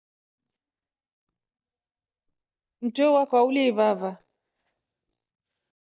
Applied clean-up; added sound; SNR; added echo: neural mask model DeepFilterNet 3.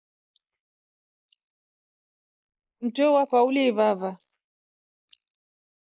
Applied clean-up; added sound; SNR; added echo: neural mask model Resemble Enhance denoiser.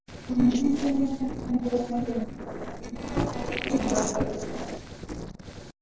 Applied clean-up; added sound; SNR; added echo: neural separator model SepFormer DNS4.